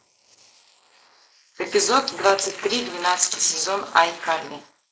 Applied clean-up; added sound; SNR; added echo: neural mask model Resemble Enhance denoiser.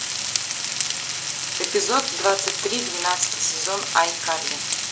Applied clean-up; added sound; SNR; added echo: none; Frying (food); 0 dB; none.